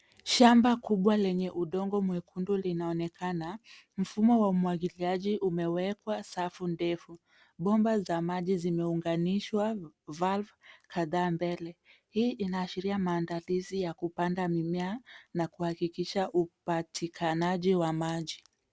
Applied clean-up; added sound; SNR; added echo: none; none; none; none.